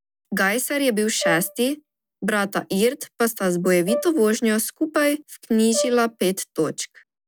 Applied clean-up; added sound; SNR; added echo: none; Brass instrument; 11 dB; none.